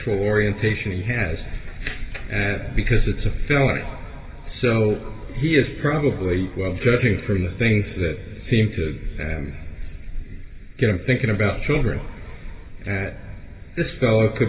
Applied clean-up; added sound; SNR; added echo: none; none; none; reverberation time 2.3 s.